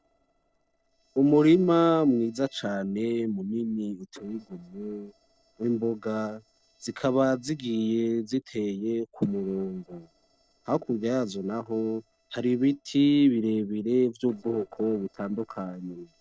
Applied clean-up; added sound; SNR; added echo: neural separator model SepFormer DNS4.